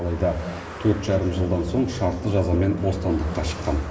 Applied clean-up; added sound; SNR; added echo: none; Car passing by; 17 dB; reverberation time 2.5 s.